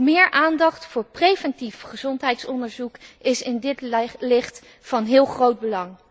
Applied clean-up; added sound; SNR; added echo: none; none; none; none.